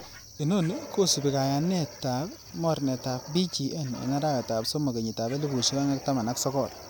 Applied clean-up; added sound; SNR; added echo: none; Fire; 18 dB; none.